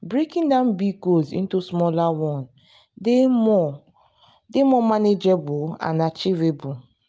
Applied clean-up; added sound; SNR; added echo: none; none; none; none.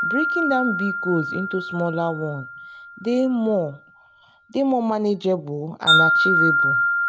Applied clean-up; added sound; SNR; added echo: none; Wind chime; -1 dB; none.